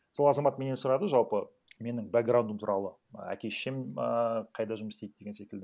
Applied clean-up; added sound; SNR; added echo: none; none; none; none.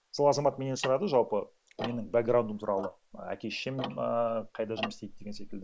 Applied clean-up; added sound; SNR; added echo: neural mask model Resemble Enhance denoiser.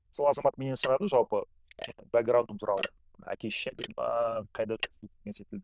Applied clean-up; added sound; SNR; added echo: neural diffusion model UNIVERSE++.